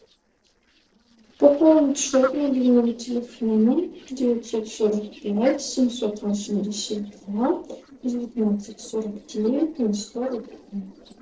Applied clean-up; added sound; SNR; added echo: neural separator model SepFormer DNS4.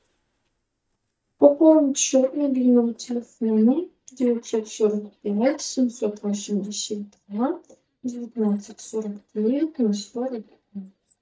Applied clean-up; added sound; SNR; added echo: neural mask model DeepFilterNet 3.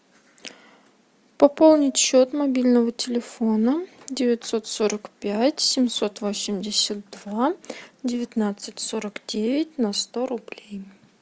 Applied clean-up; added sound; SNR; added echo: none; none; none; none.